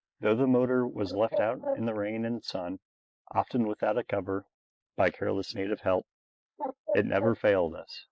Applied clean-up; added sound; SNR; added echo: neural mask model Resemble Enhance denoiser.